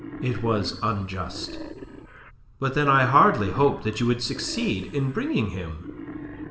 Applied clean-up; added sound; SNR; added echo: none; Wild animals; 14 dB; reverberation time 0.8 s.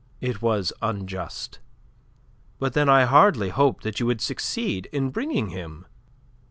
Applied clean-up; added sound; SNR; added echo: none; none; none; none.